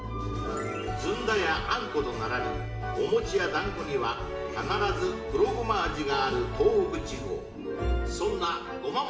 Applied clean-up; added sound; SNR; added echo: none; none; none; reverberation time 0.7 s.